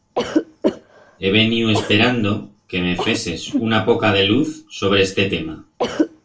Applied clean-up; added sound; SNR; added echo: none; Cough; 7 dB; reverberation time 0.2 s.